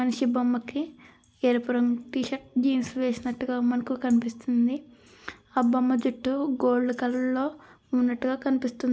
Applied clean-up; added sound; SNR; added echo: none; none; none; none.